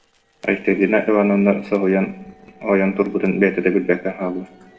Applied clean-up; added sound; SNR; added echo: neural separator model SepFormer DNS4.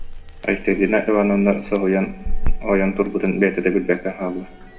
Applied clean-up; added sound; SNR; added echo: none; Crackle; 5 dB; reverberation time 1.3 s.